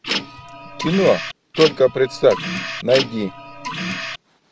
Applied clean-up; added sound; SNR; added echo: none; Printer; 7 dB; none.